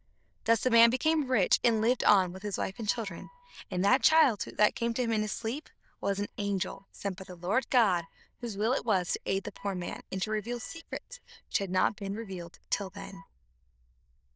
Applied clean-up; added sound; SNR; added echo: neural diffusion model UNIVERSE++.